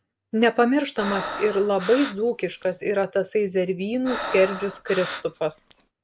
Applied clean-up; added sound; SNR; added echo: none; Breathing; 10 dB; none.